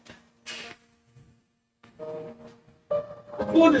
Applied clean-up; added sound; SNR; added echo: neural mask model RNNoise.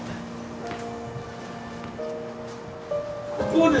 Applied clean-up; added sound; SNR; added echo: none; none; none; none.